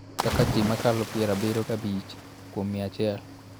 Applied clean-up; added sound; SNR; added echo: none; Cricket / Waves, surf; 5 dB; none.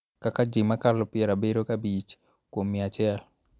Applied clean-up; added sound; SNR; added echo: none; none; none; none.